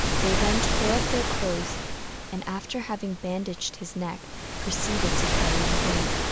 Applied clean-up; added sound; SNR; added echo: none; Waves, surf; -5 dB; none.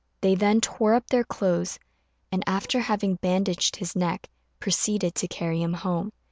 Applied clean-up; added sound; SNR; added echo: none; none; none; none.